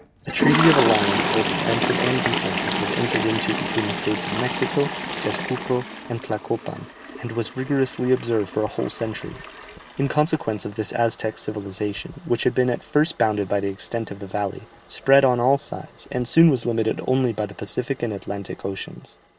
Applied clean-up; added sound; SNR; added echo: none; Toilet flush; 5 dB; none.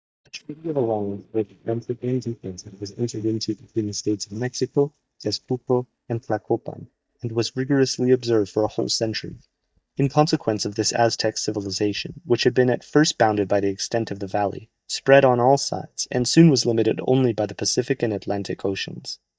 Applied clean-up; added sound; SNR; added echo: neural mask model DeepFilterNet 3.